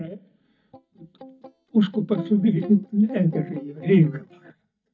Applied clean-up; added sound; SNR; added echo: neural mask model DeepFilterNet 3.